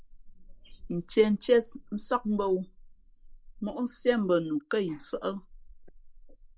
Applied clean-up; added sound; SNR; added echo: neural mask model Resemble Enhance denoiser.